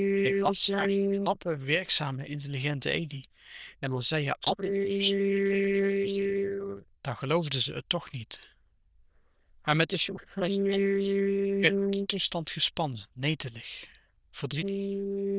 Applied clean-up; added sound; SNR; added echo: neural diffusion model UNIVERSE++.